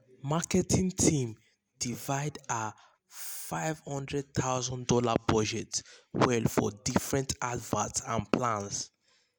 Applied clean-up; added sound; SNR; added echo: none; none; none; none.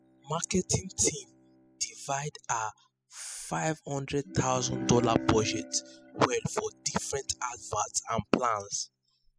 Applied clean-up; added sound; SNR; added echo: classical method spectral subtraction.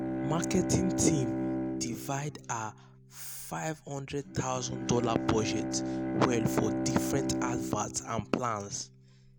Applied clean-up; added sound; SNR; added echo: none; Bowed string instrument; 2 dB; none.